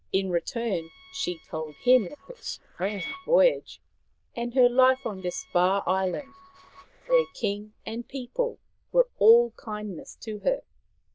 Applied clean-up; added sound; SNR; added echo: neural diffusion model UNIVERSE++.